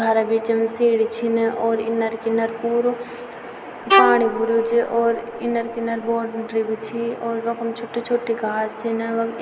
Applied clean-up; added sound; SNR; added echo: none; Bowed string instrument; 1 dB; none.